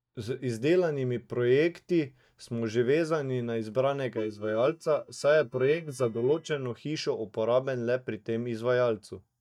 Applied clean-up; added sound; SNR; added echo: neural mask model DeepFilterNet 3.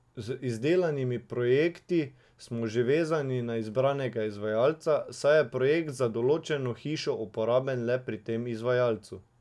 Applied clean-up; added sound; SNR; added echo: none; none; none; none.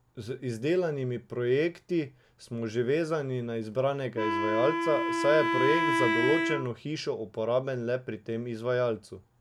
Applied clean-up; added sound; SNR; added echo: none; Wind instrument, woodwind instrument; 0 dB; none.